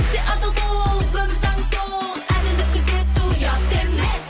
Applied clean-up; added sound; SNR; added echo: none; none; none; none.